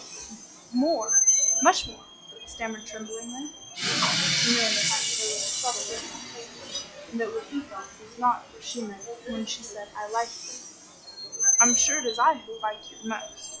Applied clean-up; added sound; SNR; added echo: classical method log-MMSE.